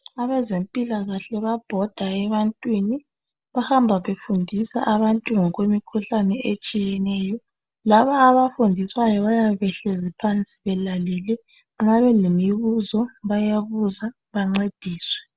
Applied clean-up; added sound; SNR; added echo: none; none; none; none.